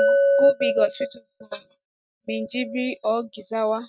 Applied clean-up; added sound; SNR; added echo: neural mask model RNNoise.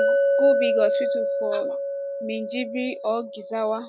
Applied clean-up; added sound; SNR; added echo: none; Chink, clink; -4 dB; none.